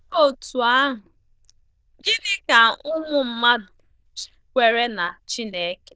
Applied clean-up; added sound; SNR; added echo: neural diffusion model UNIVERSE++.